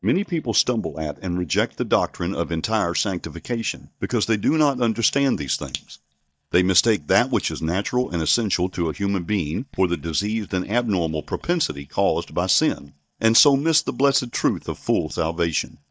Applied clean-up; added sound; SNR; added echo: neural mask model DeepFilterNet 3.